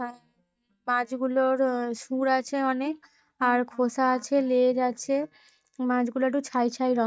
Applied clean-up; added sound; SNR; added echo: neural mask model DeepFilterNet 3.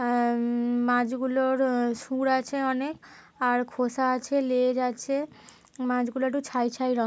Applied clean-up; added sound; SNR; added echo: none; none; none; none.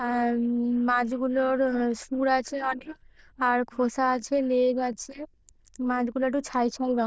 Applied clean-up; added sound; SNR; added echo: neural diffusion model UNIVERSE++.